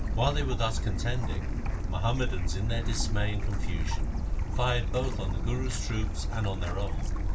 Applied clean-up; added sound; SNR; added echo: none; Stream / Bird; -4 dB; none.